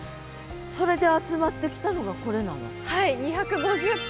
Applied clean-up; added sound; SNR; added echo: none; none; none; none.